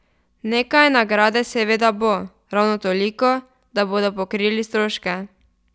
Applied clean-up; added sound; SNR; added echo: none; none; none; none.